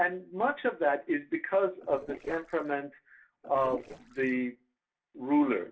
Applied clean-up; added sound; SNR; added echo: neural separator model SepFormer DNS4.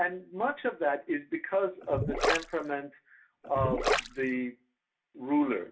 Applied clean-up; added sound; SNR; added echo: none; Gurgling; 0 dB; reverberation time 0.2 s.